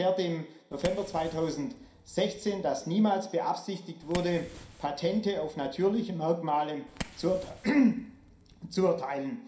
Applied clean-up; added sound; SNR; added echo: none; Fire; 17 dB; reverberation time 0.5 s.